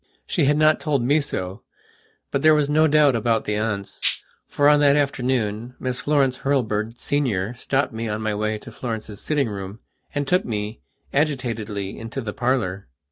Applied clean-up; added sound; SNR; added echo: none; Rattle (instrument); 2 dB; none.